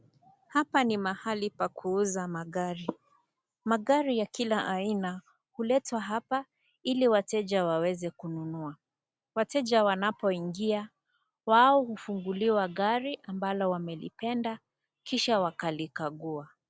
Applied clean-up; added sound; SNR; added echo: none; none; none; none.